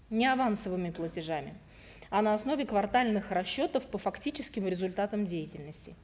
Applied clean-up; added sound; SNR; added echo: none; none; none; none.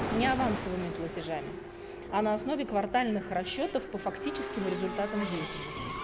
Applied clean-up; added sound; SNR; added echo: none; Race car, auto racing / Accelerating, revving, vroom + Thunder; 5 dB; none.